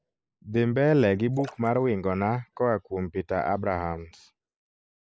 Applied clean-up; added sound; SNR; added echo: neural mask model Resemble Enhance denoiser.